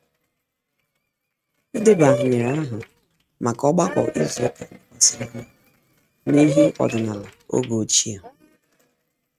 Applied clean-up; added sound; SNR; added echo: neural mask model RNNoise.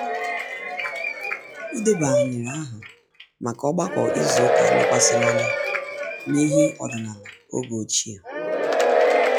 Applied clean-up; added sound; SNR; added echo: classical method log-MMSE.